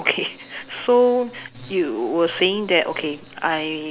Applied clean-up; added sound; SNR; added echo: none; none; none; none.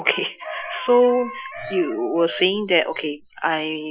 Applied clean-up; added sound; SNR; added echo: classical method Wiener filter.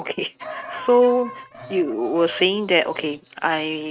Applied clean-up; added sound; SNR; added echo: neural mask model RNNoise.